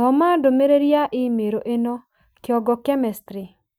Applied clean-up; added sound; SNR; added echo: none; none; none; none.